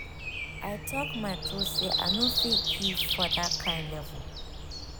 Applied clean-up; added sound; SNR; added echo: none; Breathing; -5 dB; none.